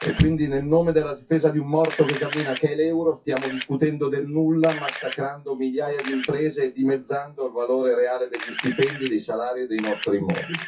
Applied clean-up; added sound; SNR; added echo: classical method WPE with log-MMSE.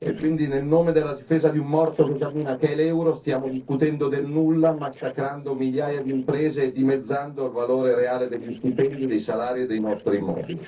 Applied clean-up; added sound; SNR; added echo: neural separator model SepFormer DNS4.